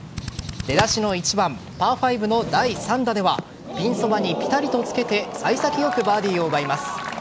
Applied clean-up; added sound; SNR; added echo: none; Drill; 13 dB; none.